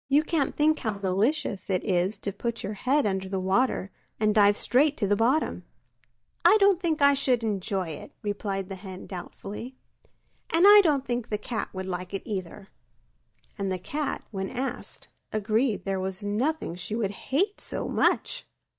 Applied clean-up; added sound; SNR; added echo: neural mask model DeepFilterNet 3.